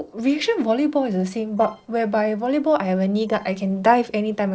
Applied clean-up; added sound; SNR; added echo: neural separator model SepFormer DNS4.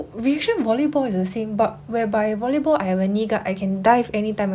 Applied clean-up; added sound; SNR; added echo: none; none; none; none.